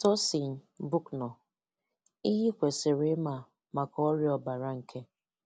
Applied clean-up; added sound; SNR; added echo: none; none; none; none.